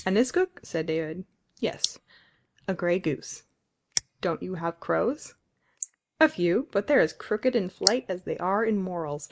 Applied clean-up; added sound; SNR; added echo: neural mask model Resemble Enhance denoiser.